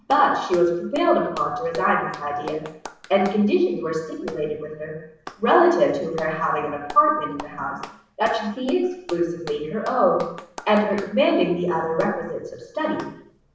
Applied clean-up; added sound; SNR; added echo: none; Clapping; 19 dB; reverberation time 0.7 s.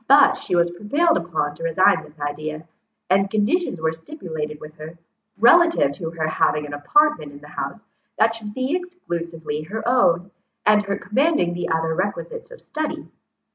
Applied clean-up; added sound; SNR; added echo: none; none; none; none.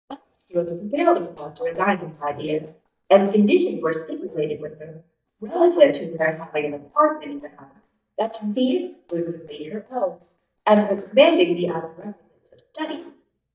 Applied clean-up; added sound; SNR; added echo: neural mask model DeepFilterNet 3.